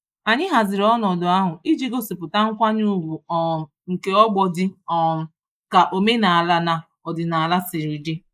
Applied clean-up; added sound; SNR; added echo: neural mask model Resemble Enhance denoiser.